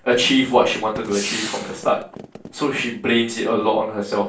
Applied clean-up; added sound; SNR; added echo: none; Gunshot, gunfire; 12 dB; reverberation time 0.3 s.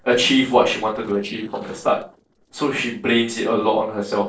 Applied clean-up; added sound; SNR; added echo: neural separator model SepFormer DNS4.